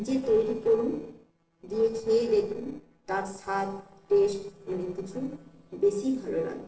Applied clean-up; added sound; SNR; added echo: neural separator model SepFormer DNS4.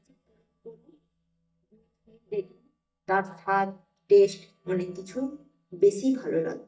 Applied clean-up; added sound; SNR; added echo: neural mask model DeepFilterNet 3.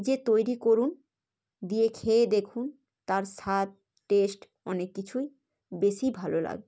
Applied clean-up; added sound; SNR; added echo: none; none; none; none.